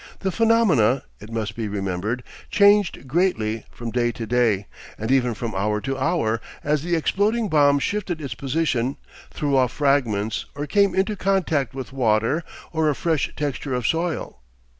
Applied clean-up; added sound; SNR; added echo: none; none; none; none.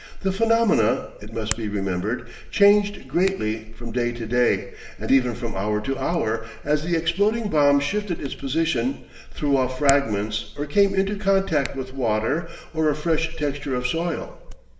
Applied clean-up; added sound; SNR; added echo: none; Hands; 19 dB; reverberation time 0.8 s.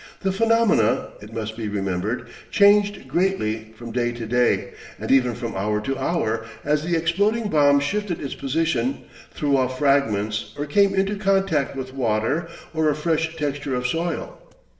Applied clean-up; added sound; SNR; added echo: neural separator model SepFormer DNS4.